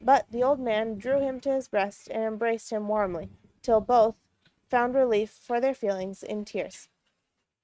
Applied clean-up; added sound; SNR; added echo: neural mask model RNNoise.